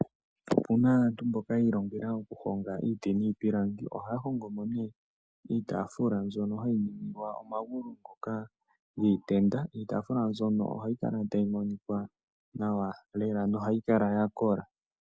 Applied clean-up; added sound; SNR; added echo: none; none; none; none.